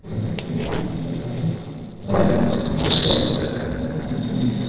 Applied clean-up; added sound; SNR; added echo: neural separator model SepFormer DNS4.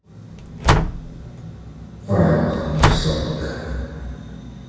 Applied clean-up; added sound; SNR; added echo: none; Slam; 0 dB; reverberation time 2.0 s.